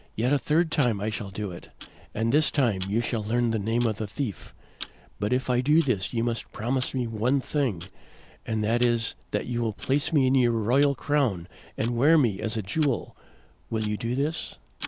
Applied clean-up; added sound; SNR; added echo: none; Tick-tock; 18 dB; none.